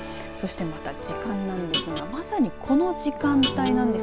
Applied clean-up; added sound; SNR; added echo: none; Guitar; 5 dB; none.